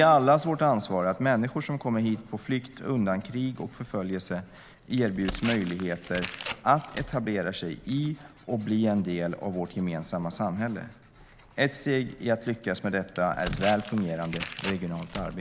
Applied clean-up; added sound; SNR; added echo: none; Tearing; 14 dB; none.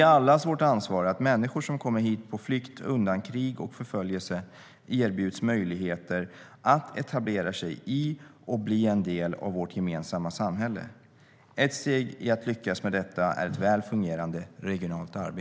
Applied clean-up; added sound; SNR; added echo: none; none; none; none.